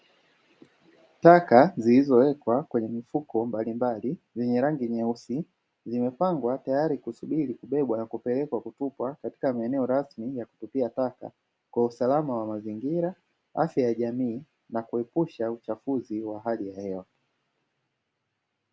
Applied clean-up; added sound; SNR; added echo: none; none; none; none.